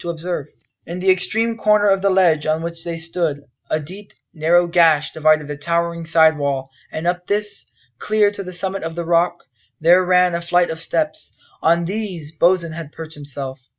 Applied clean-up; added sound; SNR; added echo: none; none; none; none.